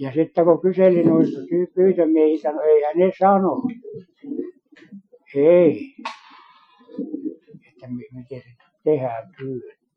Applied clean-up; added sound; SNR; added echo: classical method Wiener filter.